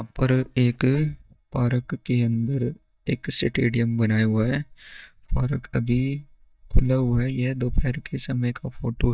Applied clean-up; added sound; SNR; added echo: neural mask model DeepFilterNet 3.